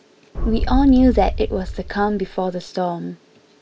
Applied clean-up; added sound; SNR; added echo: none; Boom; 3 dB; none.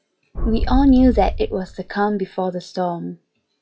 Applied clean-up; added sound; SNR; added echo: classical method log-MMSE.